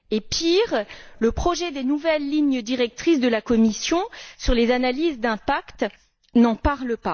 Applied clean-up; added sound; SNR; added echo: neural mask model DeepFilterNet 3.